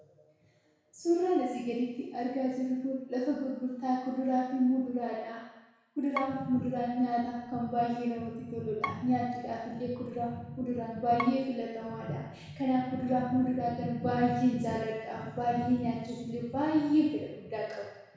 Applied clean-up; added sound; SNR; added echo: none; Bowed string instrument; 12 dB; reverberation time 1.1 s.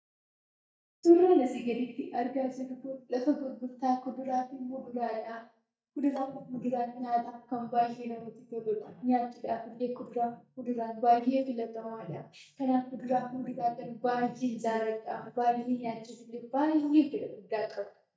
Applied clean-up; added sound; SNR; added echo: neural mask model DeepFilterNet 3.